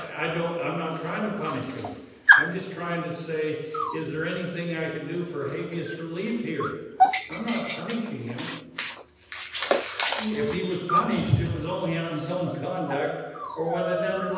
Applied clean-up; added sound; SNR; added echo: none; Dog; 0 dB; reverberation time 1.1 s.